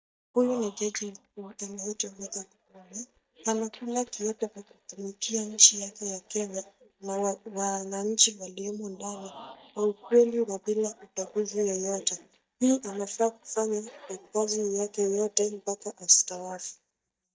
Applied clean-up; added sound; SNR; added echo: neural mask model DeepFilterNet 3.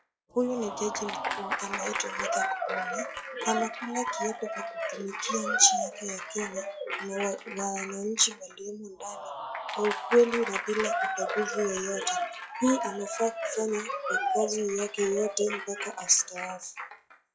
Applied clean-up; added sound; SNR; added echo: classical method WPE with log-MMSE.